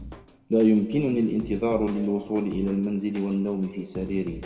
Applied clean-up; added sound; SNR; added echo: none; Drum kit; 18 dB; reverberation time 1.7 s.